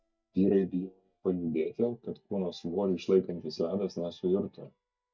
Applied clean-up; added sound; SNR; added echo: neural mask model DeepFilterNet 3.